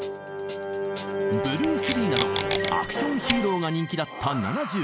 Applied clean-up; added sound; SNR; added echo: none; Packing tape, duct tape; 7 dB; none.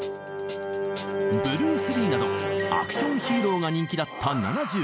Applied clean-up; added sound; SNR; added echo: none; none; none; none.